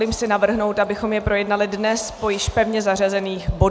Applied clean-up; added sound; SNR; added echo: none; none; none; none.